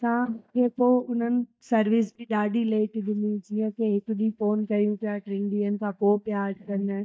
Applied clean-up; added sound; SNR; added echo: neural mask model DeepFilterNet 3.